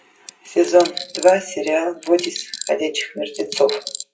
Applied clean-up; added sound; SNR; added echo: classical method WPE with log-MMSE.